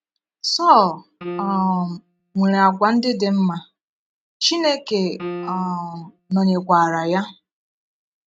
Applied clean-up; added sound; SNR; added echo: neural mask model RNNoise.